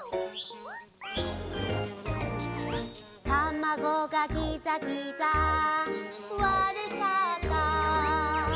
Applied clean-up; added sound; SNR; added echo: none; Buzz / Bird; 15 dB; none.